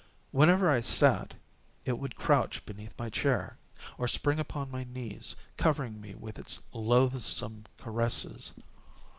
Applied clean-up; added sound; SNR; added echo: none; none; none; none.